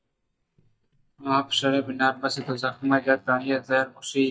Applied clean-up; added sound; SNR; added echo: neural mask model DeepFilterNet 3.